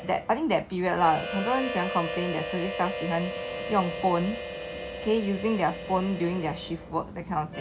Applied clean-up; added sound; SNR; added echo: none; Harmonica; 8 dB; none.